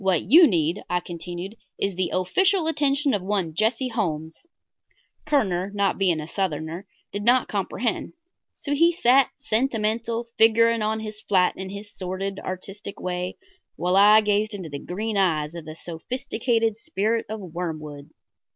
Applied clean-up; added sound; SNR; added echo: none; none; none; none.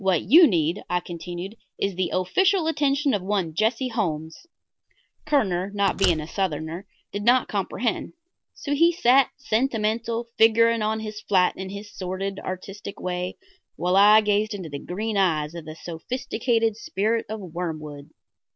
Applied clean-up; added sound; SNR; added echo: none; Slam; 11 dB; none.